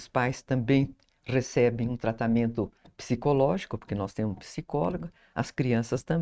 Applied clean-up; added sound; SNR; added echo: neural mask model RNNoise.